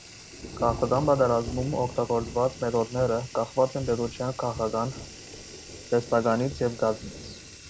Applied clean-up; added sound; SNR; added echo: none; Bathtub (filling or washing) + Thunder / Rain; 13 dB; none.